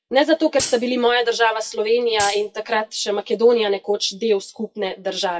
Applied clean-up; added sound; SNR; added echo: classical method WPE with log-MMSE.